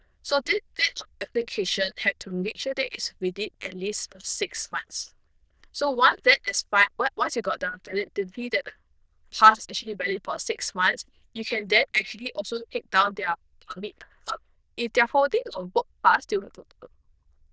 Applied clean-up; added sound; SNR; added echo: neural diffusion model UNIVERSE++.